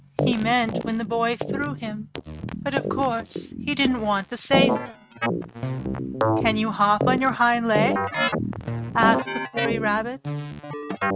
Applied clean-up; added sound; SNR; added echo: neural mask model RNNoise.